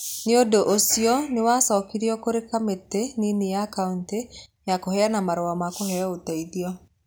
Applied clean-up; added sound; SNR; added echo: none; none; none; none.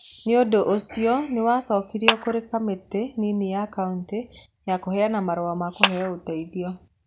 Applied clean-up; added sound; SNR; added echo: none; Clapping; 3 dB; none.